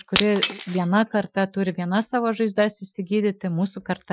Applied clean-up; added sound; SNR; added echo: classical method Wiener filter.